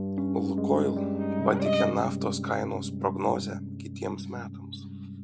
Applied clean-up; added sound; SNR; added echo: none; Brass instrument + Piano; -2 dB; none.